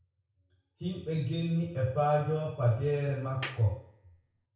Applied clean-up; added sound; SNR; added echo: none; Clapping; 14 dB; reverberation time 0.6 s.